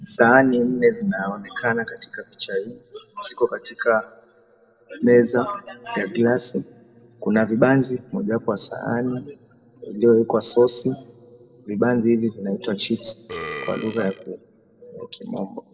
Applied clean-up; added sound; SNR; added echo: neural separator model SepFormer DNS4.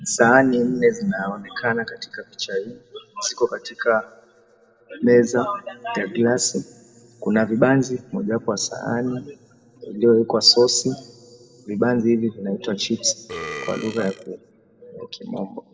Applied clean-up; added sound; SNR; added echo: none; Burping, eructation; 13 dB; reverberation time 1.2 s.